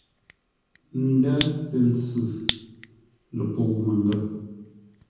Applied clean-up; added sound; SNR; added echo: none; Fire; 13 dB; reverberation time 1.2 s.